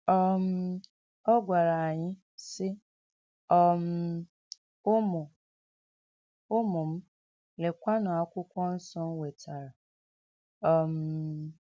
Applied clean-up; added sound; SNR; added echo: none; none; none; none.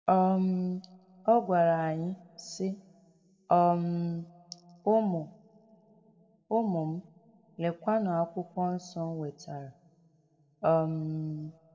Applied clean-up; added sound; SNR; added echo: none; none; none; reverberation time 0.9 s.